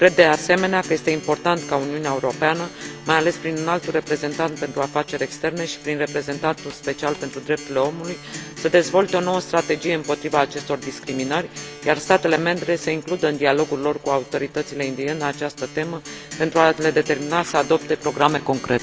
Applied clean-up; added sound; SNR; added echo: none; Acoustic guitar; 15 dB; none.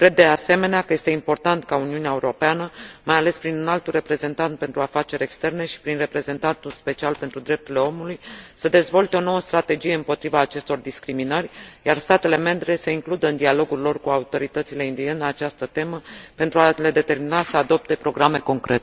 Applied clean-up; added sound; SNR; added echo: none; none; none; none.